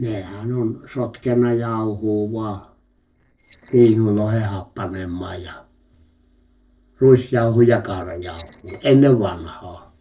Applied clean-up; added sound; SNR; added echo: neural separator model SepFormer DNS4.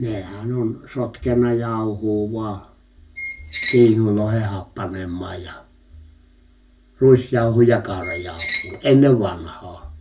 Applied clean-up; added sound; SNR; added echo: none; Squeak; 2 dB; reverberation time 0.2 s.